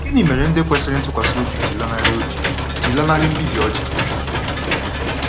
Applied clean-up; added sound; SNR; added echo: none; Engine / Mechanisms; 0 dB; none.